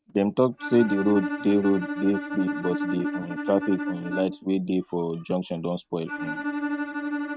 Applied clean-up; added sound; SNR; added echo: neural mask model RNNoise.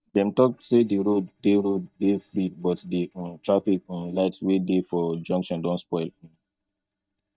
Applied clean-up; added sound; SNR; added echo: neural mask model DeepFilterNet 3.